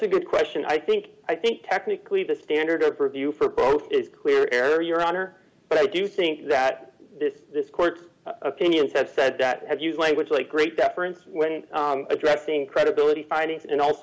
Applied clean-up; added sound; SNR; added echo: none; none; none; none.